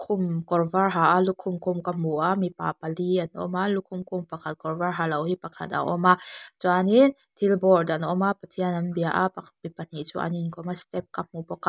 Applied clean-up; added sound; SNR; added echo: none; none; none; none.